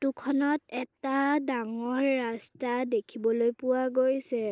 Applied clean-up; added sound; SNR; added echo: neural mask model Resemble Enhance denoiser.